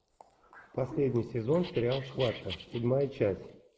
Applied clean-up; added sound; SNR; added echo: neural mask model Resemble Enhance denoiser.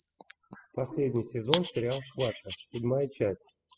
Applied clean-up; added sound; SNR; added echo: classical method spectral subtraction.